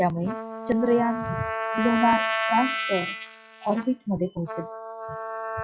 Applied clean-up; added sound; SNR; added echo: classical method log-MMSE.